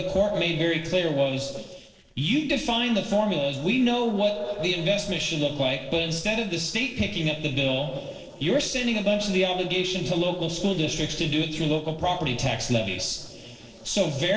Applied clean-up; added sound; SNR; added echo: neural separator model SepFormer DNS4.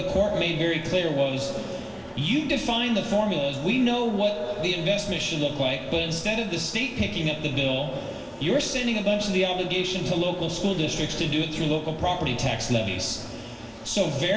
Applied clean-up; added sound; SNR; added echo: none; Engine; 19 dB; reverberation time 0.5 s.